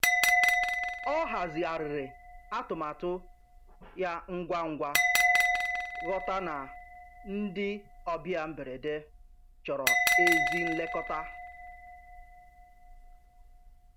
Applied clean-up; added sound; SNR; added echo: none; Bell; -4 dB; none.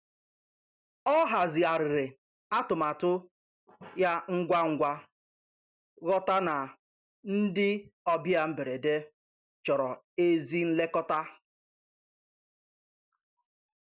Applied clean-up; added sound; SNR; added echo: none; none; none; none.